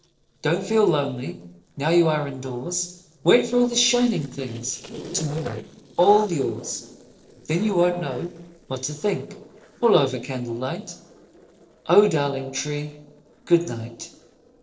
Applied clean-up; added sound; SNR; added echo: neural separator model SepFormer DNS4.